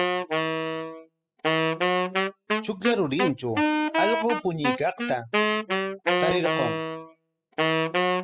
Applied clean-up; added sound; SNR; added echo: classical method spectral subtraction.